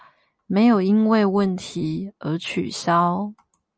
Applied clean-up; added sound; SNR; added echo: none; none; none; none.